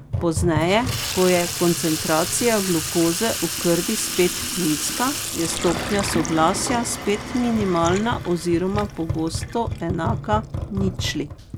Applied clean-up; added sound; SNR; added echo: none; Sink (filling or washing) / Water tap, faucet; 5 dB; none.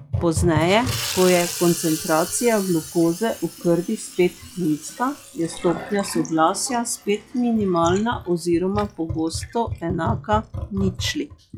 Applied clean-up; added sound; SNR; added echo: classical method log-MMSE.